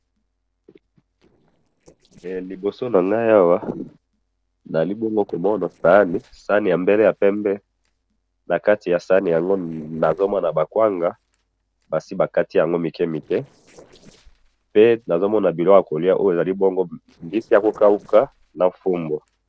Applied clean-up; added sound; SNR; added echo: neural separator model SepFormer DNS4.